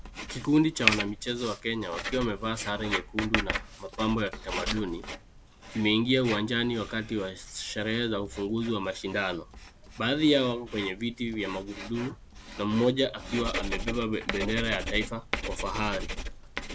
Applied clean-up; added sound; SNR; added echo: none; Writing; 6 dB; none.